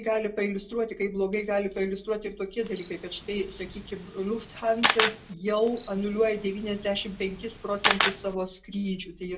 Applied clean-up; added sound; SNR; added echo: none; Camera; 1 dB; reverberation time 0.1 s.